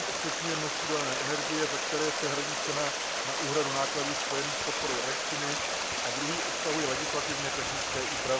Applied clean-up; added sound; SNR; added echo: none; Stream; -3 dB; none.